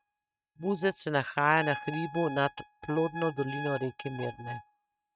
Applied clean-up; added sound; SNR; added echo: neural mask model RNNoise.